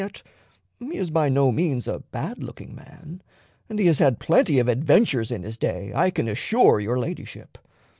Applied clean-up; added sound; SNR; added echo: none; none; none; none.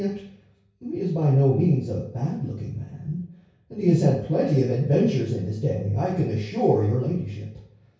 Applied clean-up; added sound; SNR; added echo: none; none; none; reverberation time 0.6 s.